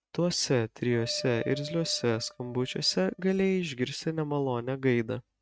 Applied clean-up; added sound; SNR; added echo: neural mask model RNNoise.